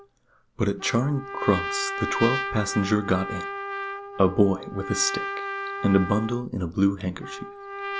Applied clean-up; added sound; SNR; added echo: none; Trumpet; 7 dB; none.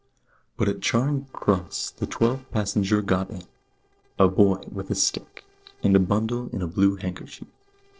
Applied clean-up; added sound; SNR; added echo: neural separator model SepFormer DNS4.